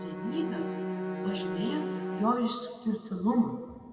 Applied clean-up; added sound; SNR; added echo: none; Bowed string instrument; 4 dB; reverberation time 2.0 s.